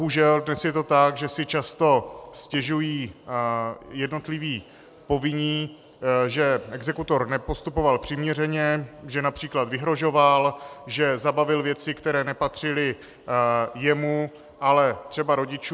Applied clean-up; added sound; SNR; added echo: none; none; none; none.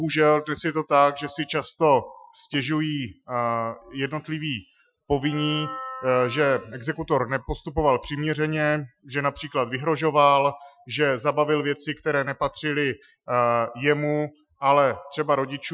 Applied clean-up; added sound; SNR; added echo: classical method Wiener filter.